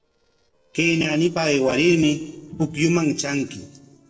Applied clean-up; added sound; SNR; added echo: neural separator model SepFormer DNS4.